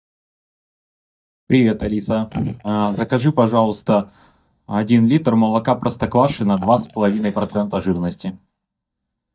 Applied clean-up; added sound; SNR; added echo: neural mask model DeepFilterNet 3.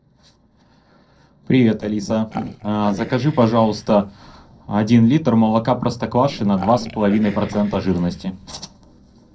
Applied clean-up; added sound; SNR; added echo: neural separator model SepFormer DNS4.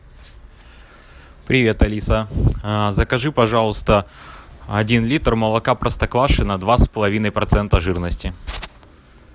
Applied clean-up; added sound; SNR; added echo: none; none; none; none.